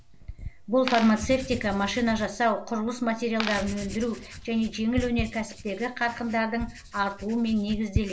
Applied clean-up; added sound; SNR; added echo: none; Coin (dropping) + Writing; 10 dB; none.